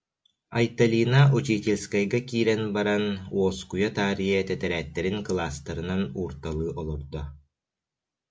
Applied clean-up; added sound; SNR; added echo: none; none; none; none.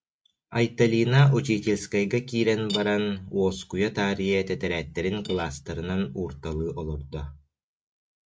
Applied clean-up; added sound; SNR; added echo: neural mask model RNNoise.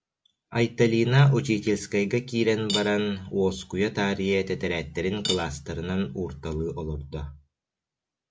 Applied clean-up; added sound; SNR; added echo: none; Cutlery, silverware / Dishes, pots, and pans; 12 dB; none.